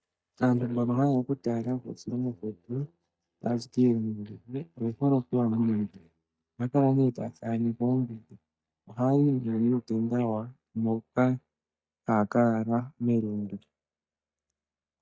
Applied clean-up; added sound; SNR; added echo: neural mask model DeepFilterNet 3.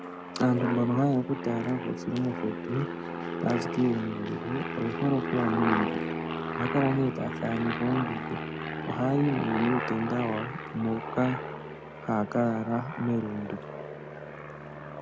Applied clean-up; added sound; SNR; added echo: none; Aircraft; 4 dB; none.